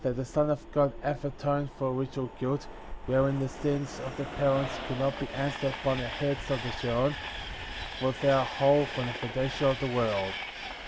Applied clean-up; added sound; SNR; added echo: none; Train; 9 dB; none.